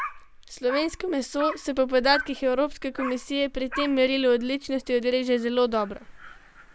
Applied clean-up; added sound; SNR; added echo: none; Dog; 13 dB; none.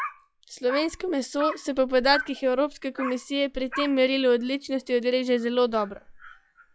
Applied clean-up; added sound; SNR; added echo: classical method log-MMSE.